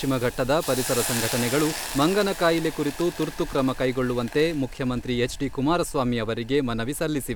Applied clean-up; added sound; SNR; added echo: none; Mechanical fan + Hiss; 10 dB; none.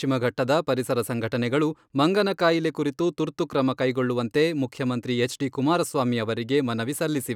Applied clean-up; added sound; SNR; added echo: none; none; none; none.